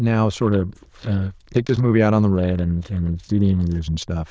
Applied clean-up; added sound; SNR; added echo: neural diffusion model UNIVERSE++.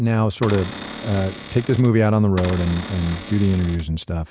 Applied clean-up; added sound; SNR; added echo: none; Cupboard open or close / Door; 13 dB; none.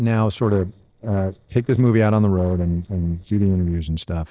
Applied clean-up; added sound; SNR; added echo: neural separator model SepFormer DNS4.